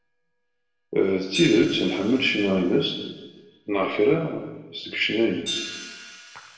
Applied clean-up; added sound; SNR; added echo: neural separator model SepFormer DNS4.